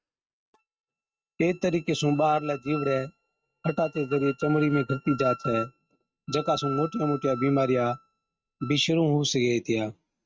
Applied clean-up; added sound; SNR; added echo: neural mask model RNNoise.